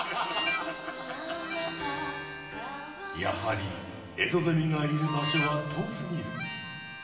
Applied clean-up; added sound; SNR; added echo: none; Harmonica; 7 dB; reverberation time 2.4 s.